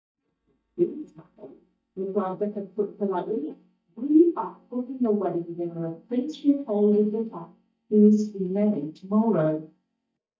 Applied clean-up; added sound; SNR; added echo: neural mask model DeepFilterNet 3.